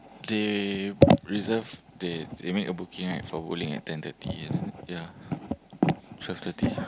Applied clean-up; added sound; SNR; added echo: none; none; none; none.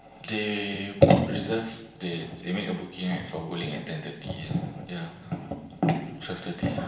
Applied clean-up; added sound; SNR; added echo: none; none; none; reverberation time 0.8 s.